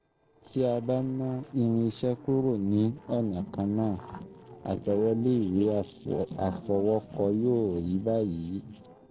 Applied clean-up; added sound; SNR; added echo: neural separator model SepFormer DNS4.